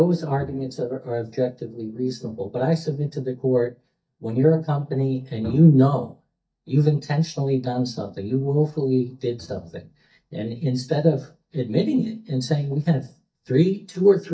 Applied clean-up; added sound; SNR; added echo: neural mask model DeepFilterNet 3.